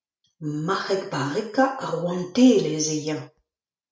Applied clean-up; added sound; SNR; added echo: none; none; none; none.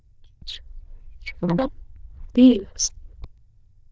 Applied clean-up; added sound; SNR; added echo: neural diffusion model UNIVERSE++.